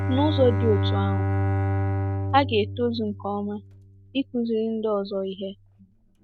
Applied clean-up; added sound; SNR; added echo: none; Bowed string instrument; 1 dB; none.